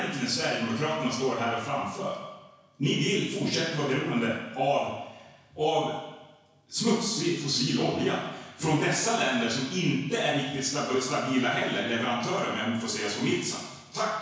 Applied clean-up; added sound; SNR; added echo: none; none; none; reverberation time 1.1 s.